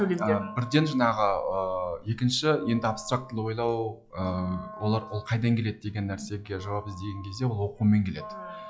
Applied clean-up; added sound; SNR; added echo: classical method log-MMSE.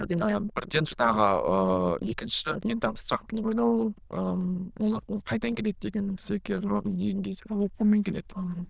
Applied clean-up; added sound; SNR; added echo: neural diffusion model UNIVERSE++.